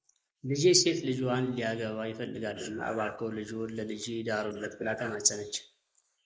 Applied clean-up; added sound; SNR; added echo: neural mask model Resemble Enhance denoiser.